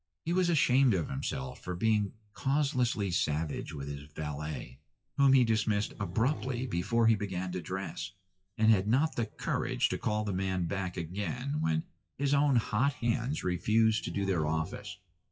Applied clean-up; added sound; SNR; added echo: classical method WPE with log-MMSE.